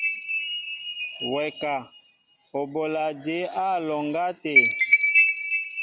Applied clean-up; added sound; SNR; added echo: none; Chime; -3 dB; none.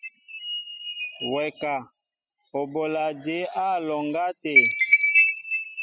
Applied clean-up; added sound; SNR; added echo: classical method spectral subtraction.